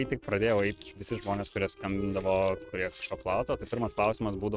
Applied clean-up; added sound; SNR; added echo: neural mask model RNNoise.